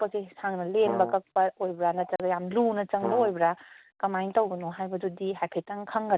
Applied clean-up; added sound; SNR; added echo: none; Brass instrument; 7 dB; none.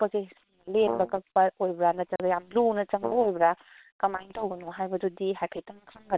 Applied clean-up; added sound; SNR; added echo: neural separator model SepFormer WHAM!.